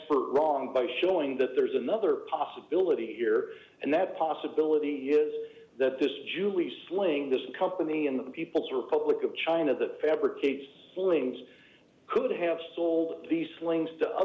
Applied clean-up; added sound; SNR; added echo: none; none; none; none.